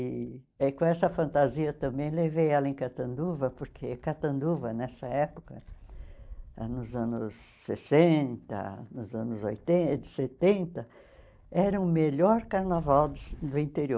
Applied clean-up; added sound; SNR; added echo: neural mask model DeepFilterNet 3.